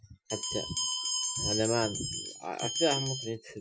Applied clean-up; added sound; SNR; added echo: classical method Wiener filter.